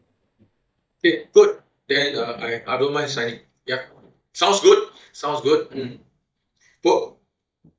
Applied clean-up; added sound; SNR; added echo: neural mask model DeepFilterNet 3.